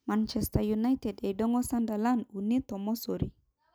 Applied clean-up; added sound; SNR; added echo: none; none; none; none.